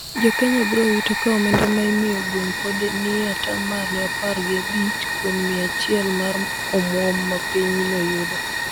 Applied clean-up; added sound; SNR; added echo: none; Fire; 2 dB; none.